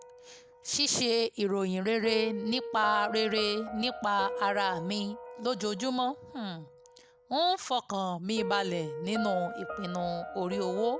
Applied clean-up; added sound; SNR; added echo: none; Piano; 9 dB; none.